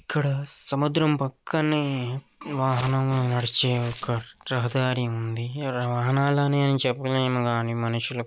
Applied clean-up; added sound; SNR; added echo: none; none; none; none.